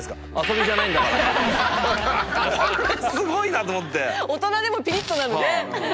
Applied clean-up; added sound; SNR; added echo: none; Livestock, farm animals, working animals + Race car, auto racing / Accelerating, revving, vroom; 15 dB; none.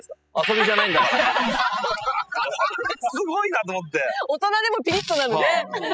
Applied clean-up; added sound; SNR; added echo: classical method spectral subtraction.